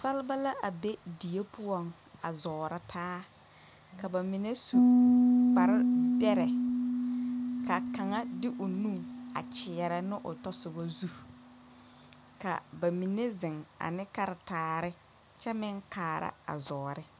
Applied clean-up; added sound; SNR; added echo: none; Piano; -4 dB; none.